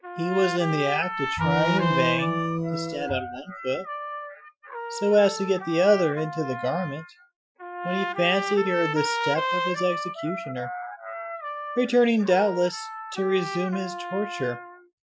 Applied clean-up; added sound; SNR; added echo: classical method Wiener filter.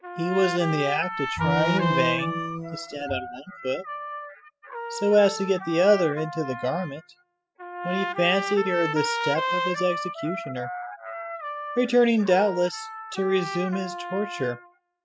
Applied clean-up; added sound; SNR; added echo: classical method spectral subtraction.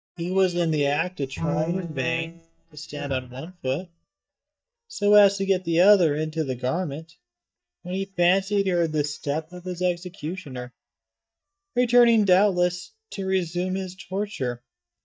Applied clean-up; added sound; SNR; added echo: neural mask model DeepFilterNet 3.